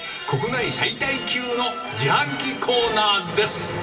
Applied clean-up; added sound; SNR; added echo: none; none; none; reverberation time 1.9 s.